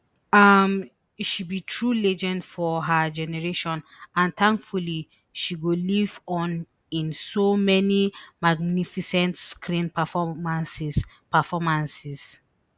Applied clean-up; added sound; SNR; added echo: none; none; none; none.